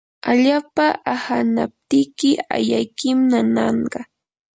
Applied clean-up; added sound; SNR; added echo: none; none; none; none.